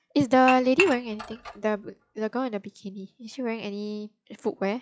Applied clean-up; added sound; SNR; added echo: classical method log-MMSE.